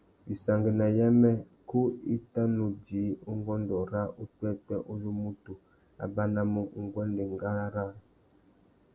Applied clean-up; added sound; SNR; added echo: none; none; none; none.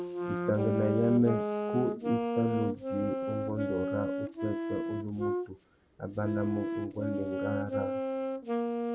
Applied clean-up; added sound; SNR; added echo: none; Wind instrument, woodwind instrument; 0 dB; none.